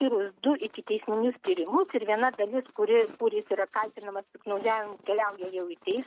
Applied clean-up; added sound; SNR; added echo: neural mask model RNNoise.